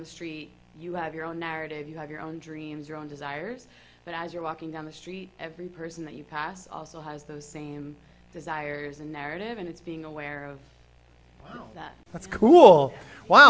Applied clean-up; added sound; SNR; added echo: none; none; none; none.